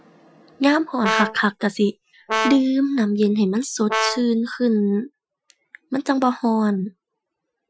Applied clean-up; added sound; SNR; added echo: classical method Wiener filter.